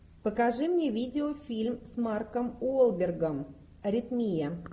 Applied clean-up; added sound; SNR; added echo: none; none; none; none.